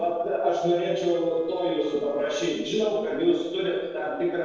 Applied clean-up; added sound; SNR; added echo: neural separator model SepFormer DNS4.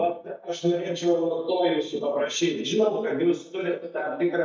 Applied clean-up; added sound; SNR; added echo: neural mask model DeepFilterNet 3.